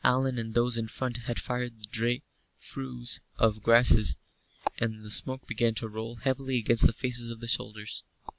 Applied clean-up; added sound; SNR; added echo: none; none; none; none.